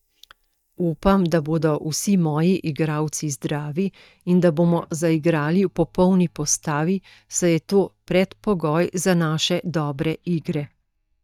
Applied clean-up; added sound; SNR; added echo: neural mask model DeepFilterNet 3.